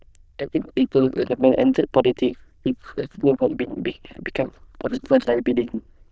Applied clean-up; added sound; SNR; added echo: neural diffusion model UNIVERSE++.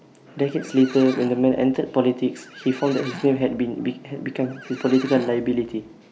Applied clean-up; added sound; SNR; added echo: none; Livestock, farm animals, working animals; 18 dB; none.